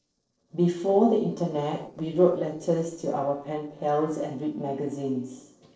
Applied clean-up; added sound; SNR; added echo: neural separator model SepFormer DNS4.